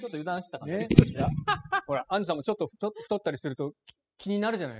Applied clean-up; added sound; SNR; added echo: classical method spectral subtraction.